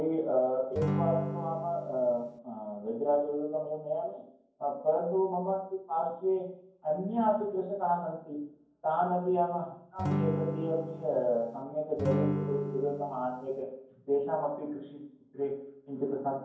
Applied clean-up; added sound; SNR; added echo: none; Acoustic guitar / Strum; 2 dB; reverberation time 0.9 s.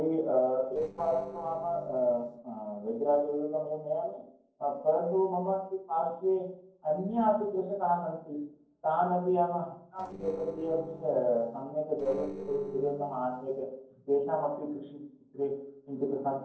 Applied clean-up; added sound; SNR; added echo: neural separator model SepFormer DNS4.